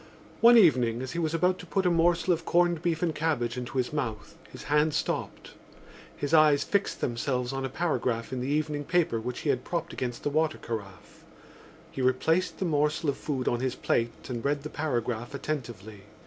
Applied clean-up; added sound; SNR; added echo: none; none; none; none.